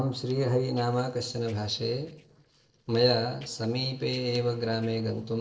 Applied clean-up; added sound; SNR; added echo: neural separator model SepFormer DNS4.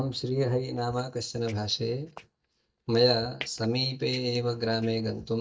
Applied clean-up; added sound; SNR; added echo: neural mask model DeepFilterNet 3.